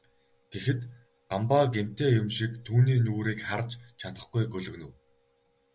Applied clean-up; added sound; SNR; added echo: none; none; none; none.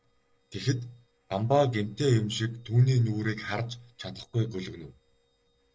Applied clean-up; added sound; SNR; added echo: neural separator model SepFormer DNS4.